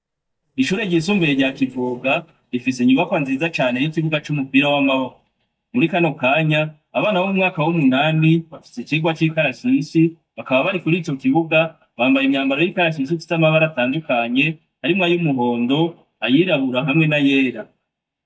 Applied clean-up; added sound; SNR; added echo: neural mask model DeepFilterNet 3.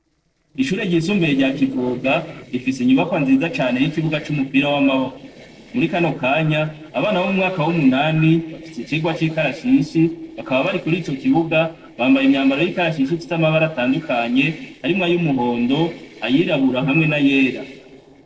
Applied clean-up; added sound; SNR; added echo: neural separator model SepFormer DNS4.